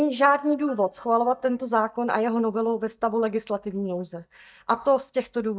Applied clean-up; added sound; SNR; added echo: neural mask model DeepFilterNet 3.